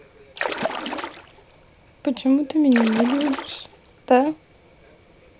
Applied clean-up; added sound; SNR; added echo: none; Splash, splatter; 6 dB; none.